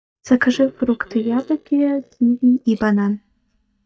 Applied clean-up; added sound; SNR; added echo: neural mask model DeepFilterNet 3.